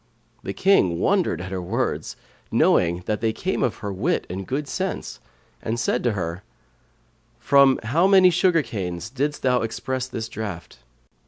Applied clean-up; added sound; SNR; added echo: none; none; none; none.